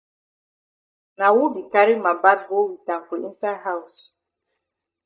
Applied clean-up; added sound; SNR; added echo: neural mask model DeepFilterNet 3.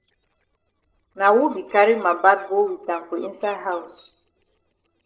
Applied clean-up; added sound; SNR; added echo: neural separator model SepFormer DNS4.